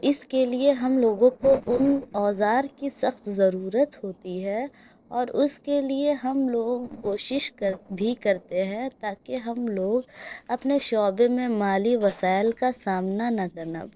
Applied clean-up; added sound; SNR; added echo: neural separator model SepFormer DNS4.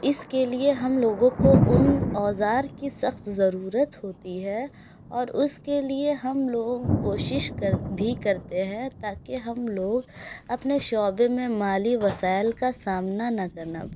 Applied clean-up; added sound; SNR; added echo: none; Thunder; 5 dB; none.